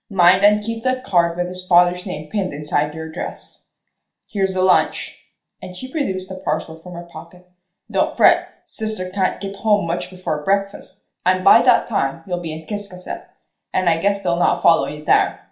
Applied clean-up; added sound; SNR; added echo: none; none; none; reverberation time 0.4 s.